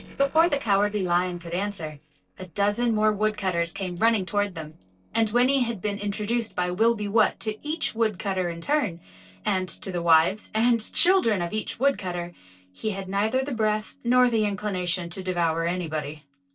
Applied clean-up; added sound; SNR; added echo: neural separator model SepFormer DNS4.